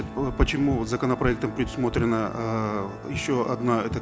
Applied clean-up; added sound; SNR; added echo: none; Organ; 13 dB; none.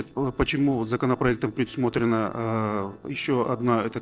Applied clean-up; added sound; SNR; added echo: neural separator model SepFormer DNS4.